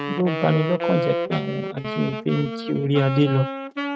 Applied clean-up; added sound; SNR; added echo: neural mask model RNNoise.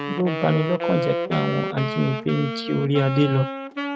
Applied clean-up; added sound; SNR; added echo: none; Wind instrument, woodwind instrument; 5 dB; none.